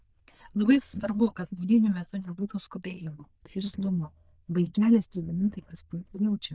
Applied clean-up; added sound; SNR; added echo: neural diffusion model UNIVERSE++.